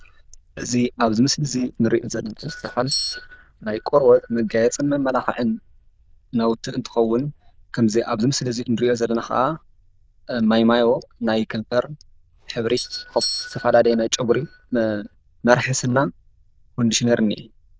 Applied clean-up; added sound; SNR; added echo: neural diffusion model UNIVERSE++.